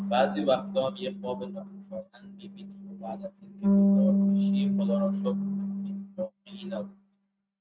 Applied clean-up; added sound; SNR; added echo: neural mask model RNNoise.